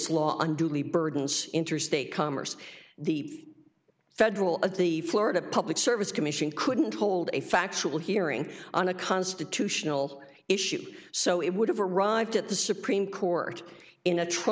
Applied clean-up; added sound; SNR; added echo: none; none; none; none.